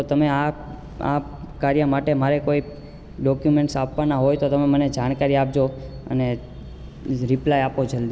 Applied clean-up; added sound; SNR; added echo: none; none; none; none.